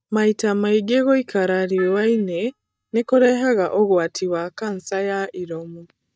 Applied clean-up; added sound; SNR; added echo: neural mask model DeepFilterNet 3.